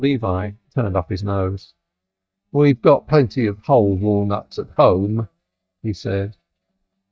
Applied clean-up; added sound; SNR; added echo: neural mask model DeepFilterNet 3.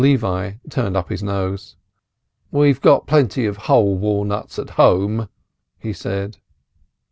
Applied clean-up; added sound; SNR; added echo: none; none; none; none.